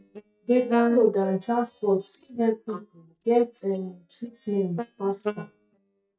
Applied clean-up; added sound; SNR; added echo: neural mask model DeepFilterNet 3.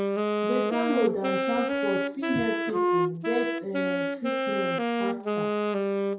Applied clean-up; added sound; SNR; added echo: none; Wind instrument, woodwind instrument; -4 dB; reverberation time 0.6 s.